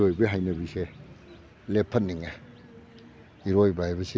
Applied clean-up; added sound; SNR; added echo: none; none; none; none.